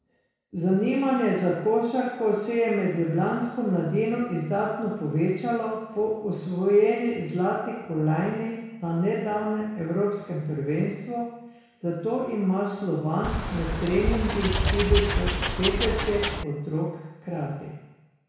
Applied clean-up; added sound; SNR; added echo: none; Wild animals; 0 dB; reverberation time 1.1 s.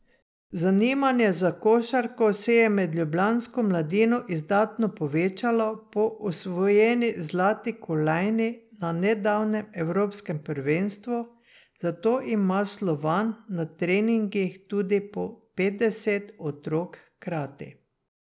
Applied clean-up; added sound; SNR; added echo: none; none; none; none.